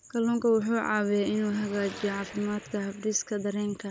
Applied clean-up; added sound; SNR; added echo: none; Car passing by / Traffic noise, roadway noise / Engine; 19 dB; none.